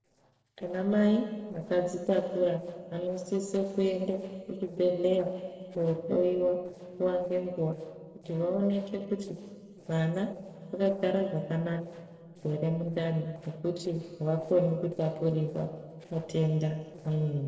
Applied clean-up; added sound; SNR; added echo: neural separator model SepFormer DNS4.